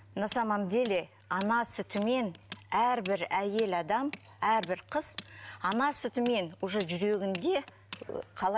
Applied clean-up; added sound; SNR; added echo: none; Tools; 19 dB; none.